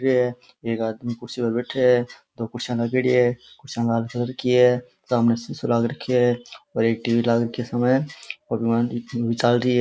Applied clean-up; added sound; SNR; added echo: none; none; none; none.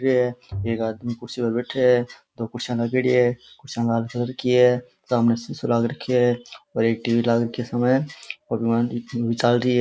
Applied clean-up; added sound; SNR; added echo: none; Bowed string instrument; 13 dB; none.